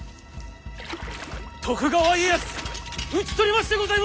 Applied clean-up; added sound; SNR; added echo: none; Splash, splatter; 15 dB; none.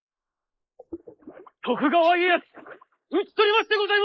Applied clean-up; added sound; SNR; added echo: neural mask model Resemble Enhance denoiser.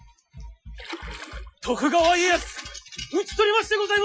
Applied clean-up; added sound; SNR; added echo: classical method Wiener filter.